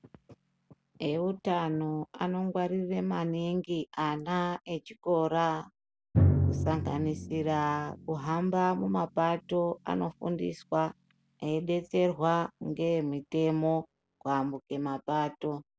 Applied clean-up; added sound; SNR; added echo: none; Drum; 6 dB; none.